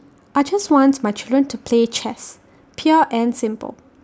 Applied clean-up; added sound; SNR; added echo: none; none; none; none.